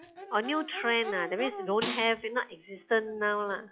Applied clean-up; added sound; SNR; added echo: classical method log-MMSE.